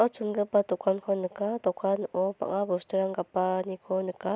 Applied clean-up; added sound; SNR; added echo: none; none; none; none.